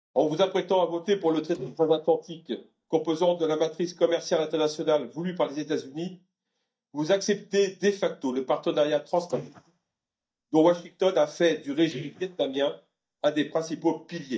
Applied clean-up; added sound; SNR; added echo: neural mask model DeepFilterNet 3.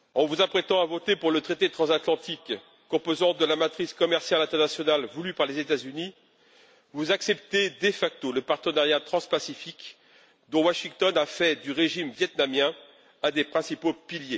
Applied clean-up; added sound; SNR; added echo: none; none; none; none.